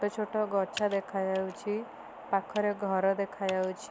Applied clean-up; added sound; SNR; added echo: none; Computer keyboard; 19 dB; none.